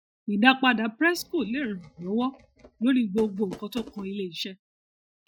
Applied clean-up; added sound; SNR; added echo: classical method Wiener filter.